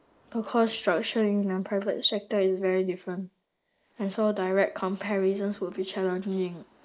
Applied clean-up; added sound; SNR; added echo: neural mask model Resemble Enhance denoiser.